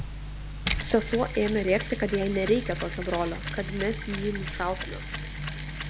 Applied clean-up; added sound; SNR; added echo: none; Mechanisms; 2 dB; none.